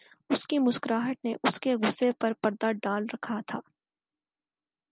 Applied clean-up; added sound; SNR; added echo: none; none; none; none.